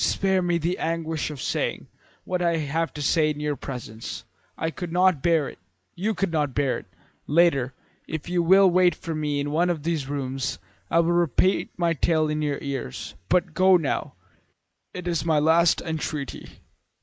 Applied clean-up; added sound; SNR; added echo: neural mask model Resemble Enhance denoiser.